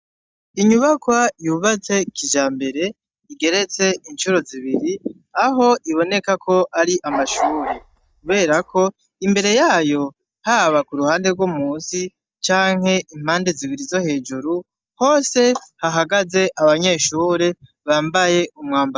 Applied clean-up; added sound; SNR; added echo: neural mask model DeepFilterNet 3.